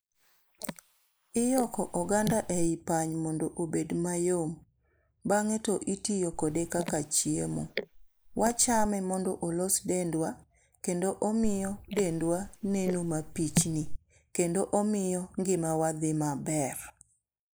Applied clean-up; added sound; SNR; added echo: neural mask model Resemble Enhance denoiser.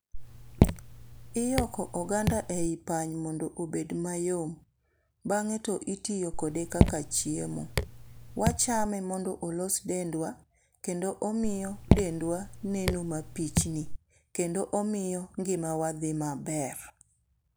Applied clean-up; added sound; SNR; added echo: none; Raindrop / Drip; -2 dB; none.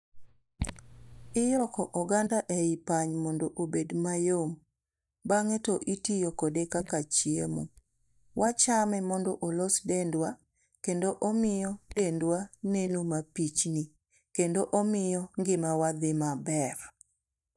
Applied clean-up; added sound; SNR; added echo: neural mask model DeepFilterNet 3.